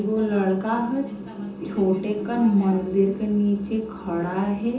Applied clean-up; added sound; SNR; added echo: none; none; none; reverberation time 0.6 s.